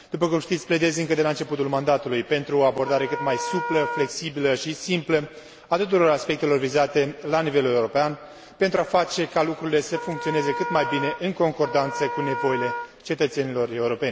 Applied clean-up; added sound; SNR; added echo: none; Wind instrument, woodwind instrument; 7 dB; none.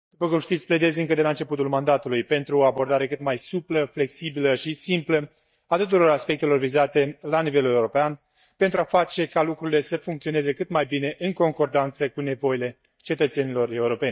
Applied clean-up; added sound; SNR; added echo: neural mask model DeepFilterNet 3.